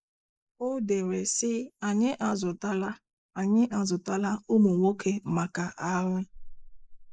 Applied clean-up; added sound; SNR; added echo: neural mask model Resemble Enhance denoiser.